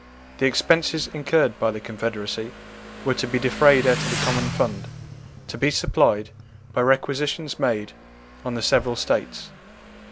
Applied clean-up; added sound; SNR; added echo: none; Motorcycle; 11 dB; none.